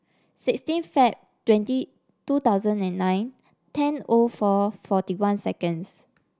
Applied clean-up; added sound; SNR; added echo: none; none; none; none.